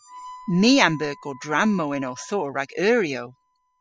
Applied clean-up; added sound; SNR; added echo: classical method spectral subtraction.